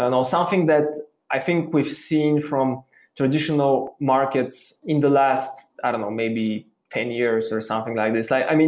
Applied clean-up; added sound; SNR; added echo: none; none; none; none.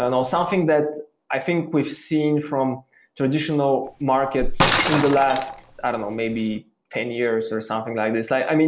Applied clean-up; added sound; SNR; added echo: none; Shatter; 8 dB; none.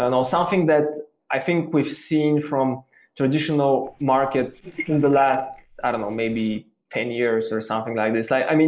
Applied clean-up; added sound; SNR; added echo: neural mask model Resemble Enhance denoiser.